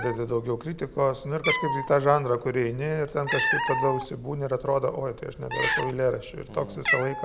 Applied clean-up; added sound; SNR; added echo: none; Cat; 5 dB; none.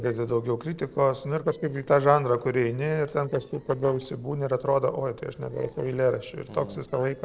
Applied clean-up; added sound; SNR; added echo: neural separator model SepFormer DNS4.